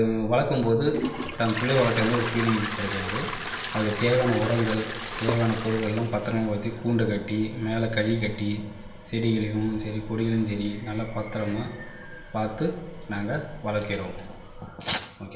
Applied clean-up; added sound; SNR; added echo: none; Toilet flush; 9 dB; reverberation time 0.6 s.